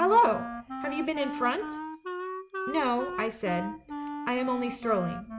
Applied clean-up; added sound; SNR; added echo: none; Wind instrument, woodwind instrument; 8 dB; none.